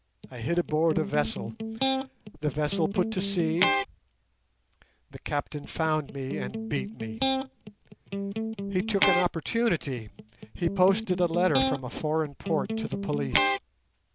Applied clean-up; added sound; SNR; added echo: none; Electric guitar; 1 dB; none.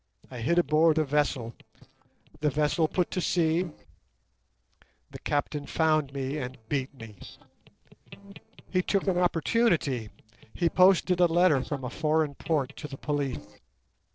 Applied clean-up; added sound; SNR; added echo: neural separator model SepFormer DNS4.